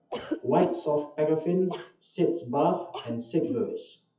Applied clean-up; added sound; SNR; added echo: classical method WPE with log-MMSE.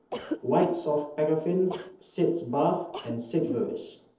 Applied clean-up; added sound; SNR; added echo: neural separator model SepFormer DNS4.